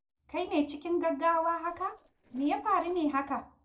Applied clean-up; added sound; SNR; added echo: neural separator model SepFormer DNS4.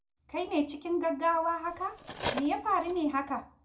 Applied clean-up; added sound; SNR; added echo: none; Cutlery, silverware; 8 dB; reverberation time 0.2 s.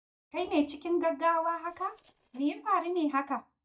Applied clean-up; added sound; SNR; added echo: neural mask model DeepFilterNet 3.